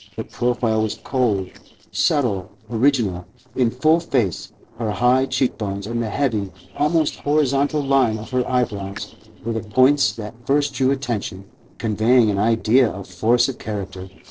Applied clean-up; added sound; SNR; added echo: neural separator model SepFormer DNS4.